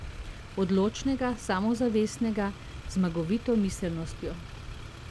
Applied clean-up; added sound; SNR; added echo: none; Motor vehicle (road); 11 dB; none.